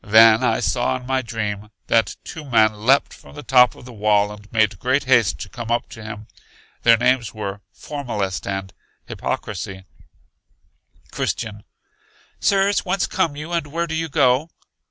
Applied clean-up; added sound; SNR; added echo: none; none; none; none.